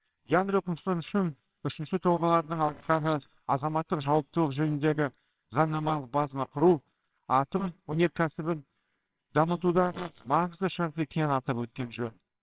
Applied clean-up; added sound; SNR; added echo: neural separator model SepFormer WHAMR!.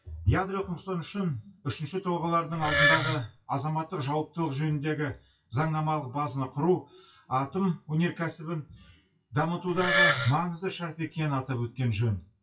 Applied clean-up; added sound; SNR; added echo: classical method WPE with log-MMSE.